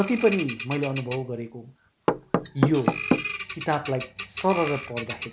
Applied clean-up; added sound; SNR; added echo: none; Bird vocalization, bird call, bird song + Knock / Wood; 0 dB; none.